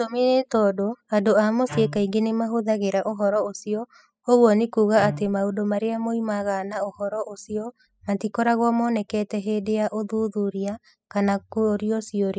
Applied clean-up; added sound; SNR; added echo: classical method spectral subtraction.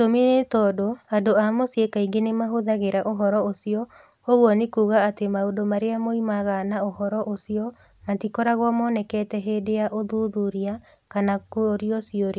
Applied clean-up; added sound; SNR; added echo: none; none; none; none.